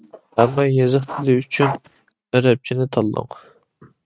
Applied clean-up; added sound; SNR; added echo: neural mask model RNNoise.